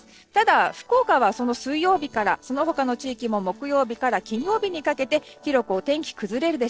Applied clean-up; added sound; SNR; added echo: neural separator model SepFormer DNS4.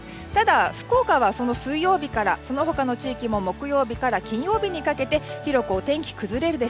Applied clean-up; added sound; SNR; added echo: none; none; none; none.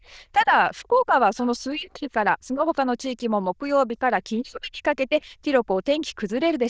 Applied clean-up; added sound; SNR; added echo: neural diffusion model UNIVERSE++.